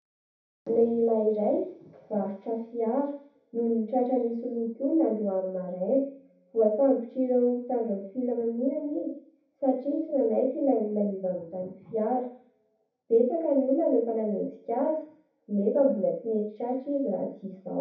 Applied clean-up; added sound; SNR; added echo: none; none; none; reverberation time 0.7 s.